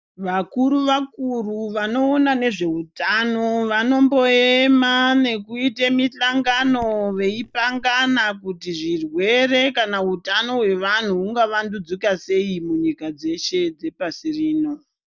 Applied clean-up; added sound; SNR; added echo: neural mask model DeepFilterNet 3.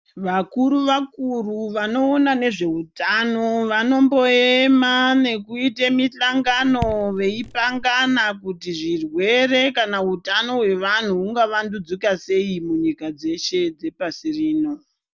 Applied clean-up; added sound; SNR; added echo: none; Raindrop / Drip; 13 dB; none.